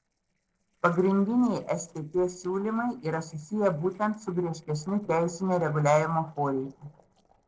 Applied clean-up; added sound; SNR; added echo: neural separator model SepFormer DNS4.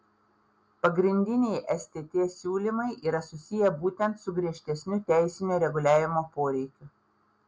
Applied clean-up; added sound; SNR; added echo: none; none; none; none.